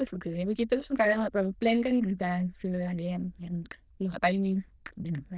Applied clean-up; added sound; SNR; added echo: neural diffusion model UNIVERSE++.